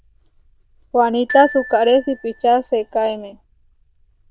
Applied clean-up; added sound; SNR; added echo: neural diffusion model UNIVERSE++.